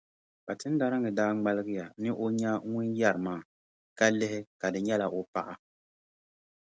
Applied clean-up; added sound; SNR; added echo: none; none; none; none.